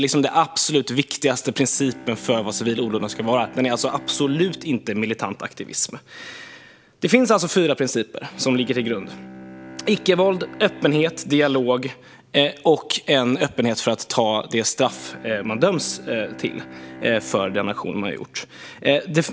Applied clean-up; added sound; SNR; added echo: none; Bowed string instrument; 20 dB; none.